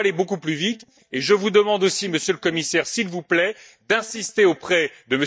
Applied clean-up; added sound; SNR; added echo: neural mask model DeepFilterNet 3.